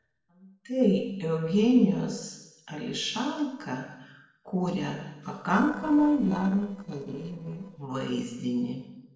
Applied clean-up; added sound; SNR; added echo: neural separator model SepFormer DNS4.